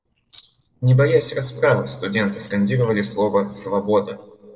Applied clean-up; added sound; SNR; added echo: neural separator model SepFormer DNS4.